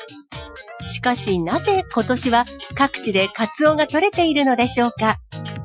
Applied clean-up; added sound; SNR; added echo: classical method Wiener filter.